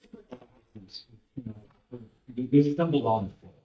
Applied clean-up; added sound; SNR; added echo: neural mask model DeepFilterNet 3.